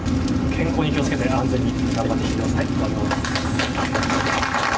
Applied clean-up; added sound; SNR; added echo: none; none; none; reverberation time 2.8 s.